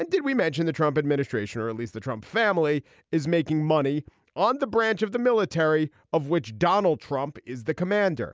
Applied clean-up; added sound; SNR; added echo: none; none; none; none.